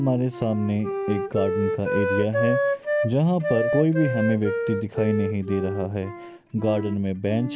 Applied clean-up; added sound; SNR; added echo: none; Wind instrument, woodwind instrument; 3 dB; none.